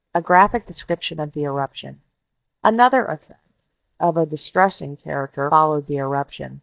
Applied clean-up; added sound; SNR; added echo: neural mask model DeepFilterNet 3.